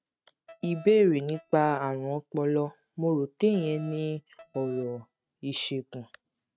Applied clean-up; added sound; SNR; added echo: neural mask model RNNoise.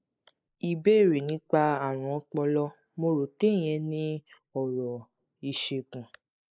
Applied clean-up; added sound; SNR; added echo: neural mask model Resemble Enhance denoiser.